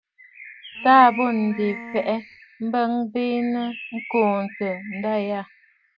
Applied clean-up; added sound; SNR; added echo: none; Bowed string instrument + Bird; 15 dB; none.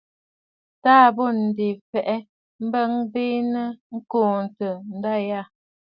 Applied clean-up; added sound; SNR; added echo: none; none; none; none.